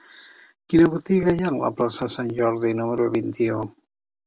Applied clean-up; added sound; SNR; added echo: none; none; none; none.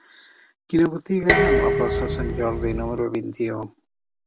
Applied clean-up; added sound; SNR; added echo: none; Dishes, pots, and pans; -2 dB; none.